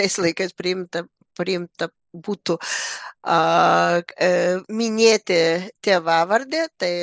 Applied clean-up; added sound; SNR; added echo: none; none; none; none.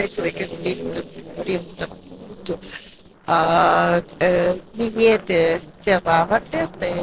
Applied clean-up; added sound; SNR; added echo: neural separator model SepFormer DNS4.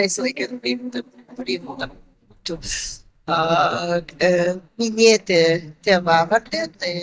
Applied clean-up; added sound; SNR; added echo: neural mask model DeepFilterNet 3.